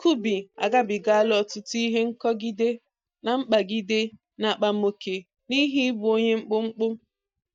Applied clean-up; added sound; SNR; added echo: neural mask model DeepFilterNet 3.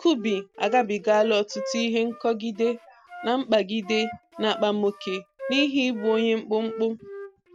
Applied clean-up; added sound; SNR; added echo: none; Wind instrument, woodwind instrument; 13 dB; none.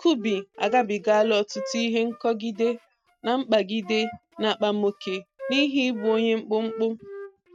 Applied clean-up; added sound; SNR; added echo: neural mask model RNNoise.